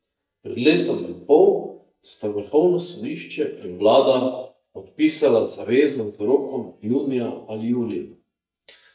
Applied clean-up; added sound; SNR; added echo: neural mask model DeepFilterNet 3.